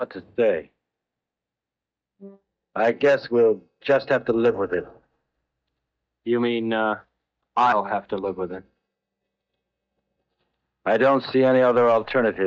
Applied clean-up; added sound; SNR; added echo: neural mask model DeepFilterNet 3.